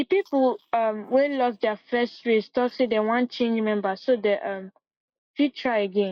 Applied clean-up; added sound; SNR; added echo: neural mask model Resemble Enhance denoiser.